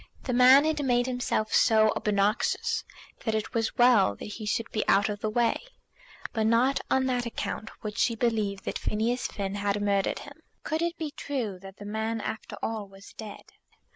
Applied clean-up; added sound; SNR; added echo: none; none; none; none.